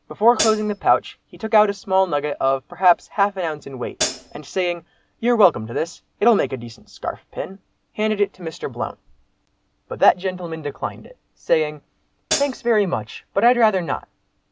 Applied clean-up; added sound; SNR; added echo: none; Hi-hat; 4 dB; none.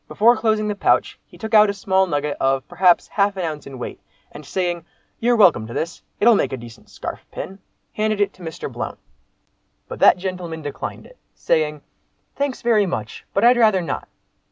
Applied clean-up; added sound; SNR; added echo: none; none; none; none.